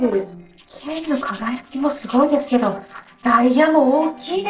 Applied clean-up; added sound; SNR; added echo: neural separator model SepFormer DNS4.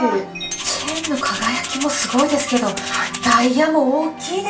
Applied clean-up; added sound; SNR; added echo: none; Rattle (instrument); 10 dB; reverberation time 0.3 s.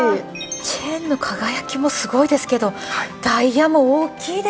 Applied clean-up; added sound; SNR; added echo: none; none; none; none.